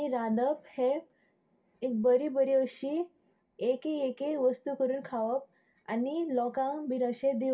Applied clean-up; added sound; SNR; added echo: none; none; none; reverberation time 0.2 s.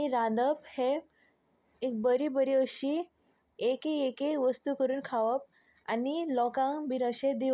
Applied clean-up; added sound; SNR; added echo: none; none; none; none.